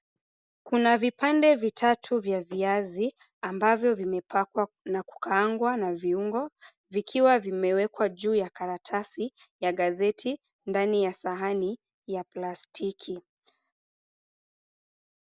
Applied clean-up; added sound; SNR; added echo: none; none; none; none.